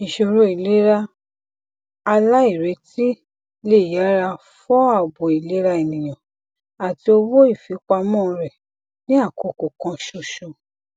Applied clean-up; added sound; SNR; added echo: none; none; none; none.